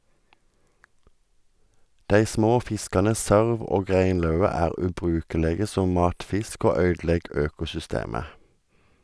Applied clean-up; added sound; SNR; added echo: none; none; none; none.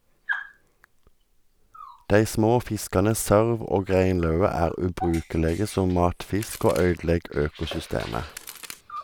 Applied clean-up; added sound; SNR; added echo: none; Dog + Crack; 16 dB; none.